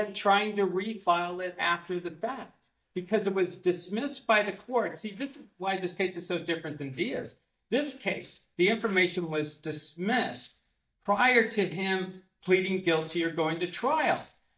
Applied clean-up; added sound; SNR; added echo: neural mask model DeepFilterNet 3.